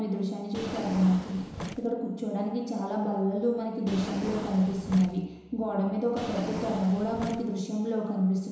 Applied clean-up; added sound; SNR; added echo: none; Drawer open or close; 10 dB; reverberation time 1.0 s.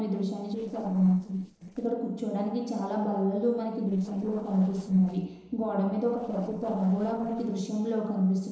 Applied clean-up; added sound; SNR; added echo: neural separator model SepFormer DNS4.